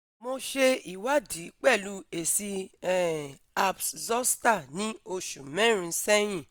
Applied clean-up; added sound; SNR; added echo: none; none; none; none.